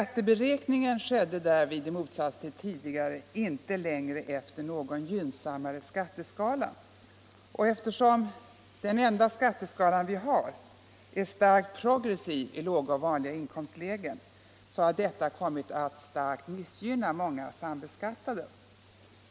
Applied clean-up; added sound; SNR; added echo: none; none; none; none.